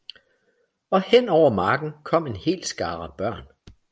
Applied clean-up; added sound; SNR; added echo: none; none; none; none.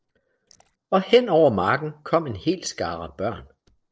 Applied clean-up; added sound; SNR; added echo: neural separator model SepFormer DNS4.